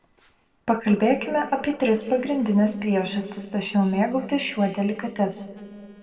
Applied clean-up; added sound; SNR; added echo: neural separator model SepFormer DNS4.